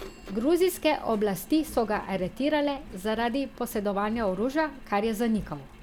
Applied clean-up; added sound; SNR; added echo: none; Bird vocalization, bird call, bird song / Telephone + Engine; 17 dB; none.